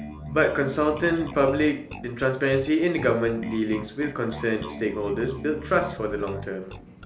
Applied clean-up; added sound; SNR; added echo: none; Bass guitar; 13 dB; none.